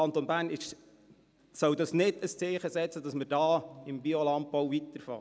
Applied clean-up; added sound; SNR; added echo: none; none; none; none.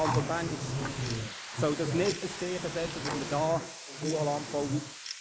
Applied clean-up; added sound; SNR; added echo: neural mask model Resemble Enhance denoiser.